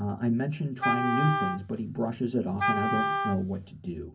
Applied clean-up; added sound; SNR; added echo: none; Wind instrument, woodwind instrument; 1 dB; reverberation time 0.3 s.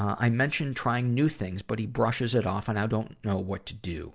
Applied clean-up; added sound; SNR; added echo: none; none; none; none.